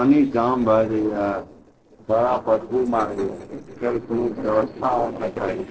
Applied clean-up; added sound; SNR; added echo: neural separator model SepFormer DNS4.